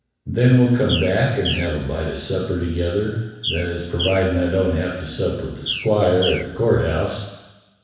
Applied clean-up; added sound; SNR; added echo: none; Bird; 12 dB; reverberation time 1.1 s.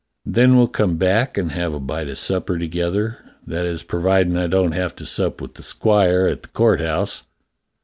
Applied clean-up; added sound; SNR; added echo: none; none; none; none.